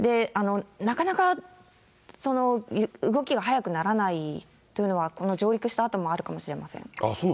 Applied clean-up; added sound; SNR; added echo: none; none; none; none.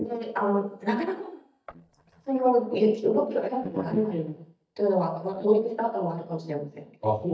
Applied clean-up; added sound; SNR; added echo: neural mask model DeepFilterNet 3.